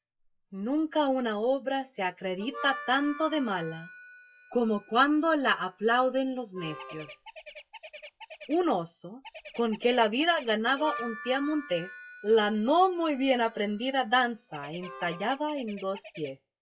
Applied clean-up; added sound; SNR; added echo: classical method log-MMSE.